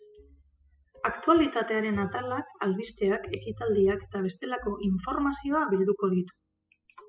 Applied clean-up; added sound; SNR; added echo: classical method spectral subtraction.